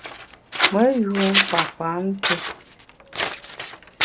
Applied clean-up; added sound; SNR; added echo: none; Scissors; 1 dB; none.